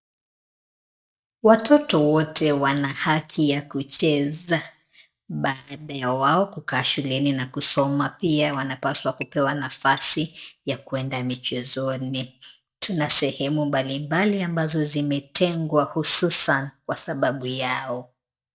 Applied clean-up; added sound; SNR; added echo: neural mask model DeepFilterNet 3.